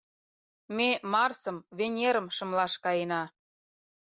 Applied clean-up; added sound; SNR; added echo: none; none; none; none.